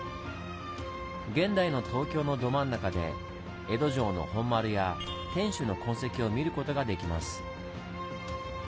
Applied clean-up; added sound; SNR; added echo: none; none; none; none.